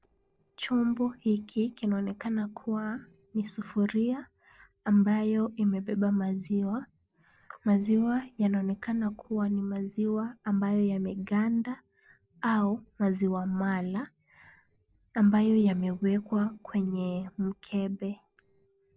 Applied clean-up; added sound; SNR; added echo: neural separator model SepFormer DNS4.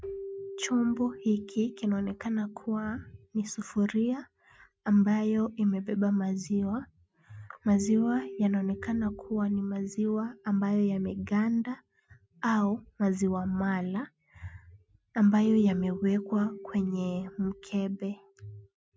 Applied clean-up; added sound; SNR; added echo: neural mask model RNNoise.